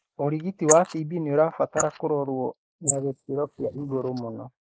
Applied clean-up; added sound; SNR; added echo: neural mask model Resemble Enhance denoiser.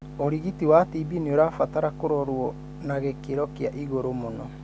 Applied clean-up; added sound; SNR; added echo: none; none; none; none.